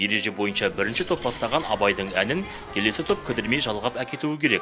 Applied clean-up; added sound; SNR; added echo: none; Coin (dropping); 15 dB; none.